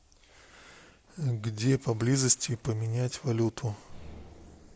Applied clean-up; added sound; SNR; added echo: none; none; none; none.